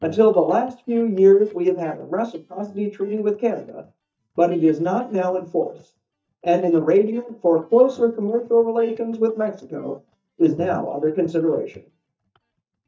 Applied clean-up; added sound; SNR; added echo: neural mask model DeepFilterNet 3.